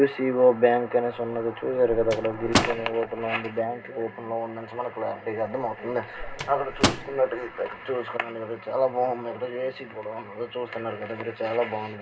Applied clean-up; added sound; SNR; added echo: none; Microwave oven; 5 dB; reverberation time 0.2 s.